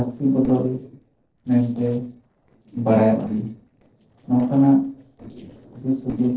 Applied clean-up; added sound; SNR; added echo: neural separator model SepFormer DNS4.